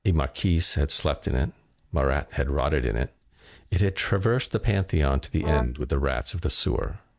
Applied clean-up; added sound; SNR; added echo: neural mask model DeepFilterNet 3.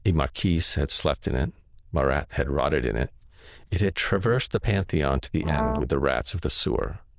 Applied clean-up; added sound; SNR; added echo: neural diffusion model UNIVERSE++.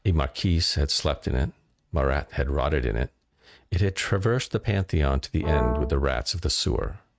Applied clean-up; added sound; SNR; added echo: neural mask model RNNoise.